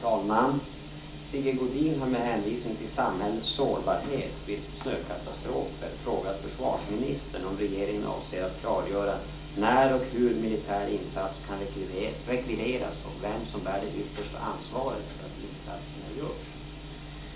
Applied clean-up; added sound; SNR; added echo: none; none; none; reverberation time 0.4 s.